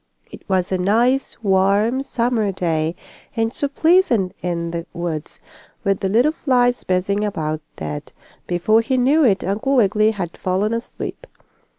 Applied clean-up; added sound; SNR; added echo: none; none; none; none.